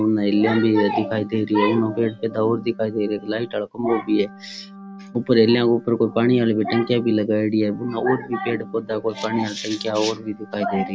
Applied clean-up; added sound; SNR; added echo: none; Organ; 20 dB; none.